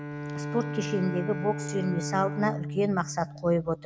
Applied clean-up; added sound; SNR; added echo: none; Bowed string instrument; 5 dB; none.